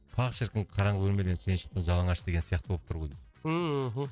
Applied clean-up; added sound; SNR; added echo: neural separator model SepFormer DNS4.